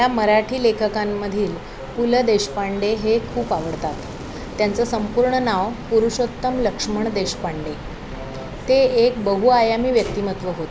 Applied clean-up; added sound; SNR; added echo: none; Fire; 18 dB; none.